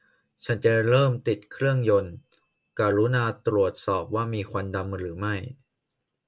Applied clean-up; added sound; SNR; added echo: none; none; none; none.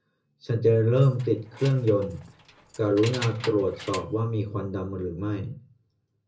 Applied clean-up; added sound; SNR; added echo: none; Keys jangling; 17 dB; reverberation time 0.4 s.